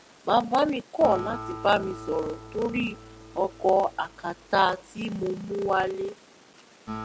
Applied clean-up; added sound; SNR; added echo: none; Acoustic guitar; 16 dB; none.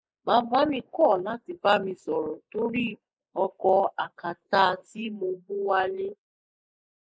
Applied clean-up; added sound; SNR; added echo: neural mask model Resemble Enhance denoiser.